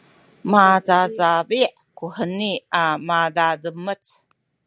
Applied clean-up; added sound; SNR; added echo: none; none; none; none.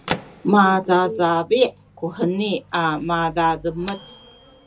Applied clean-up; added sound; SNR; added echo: none; Microwave oven / Bell; 16 dB; reverberation time 0.2 s.